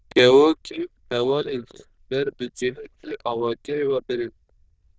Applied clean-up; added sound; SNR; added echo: neural diffusion model UNIVERSE++.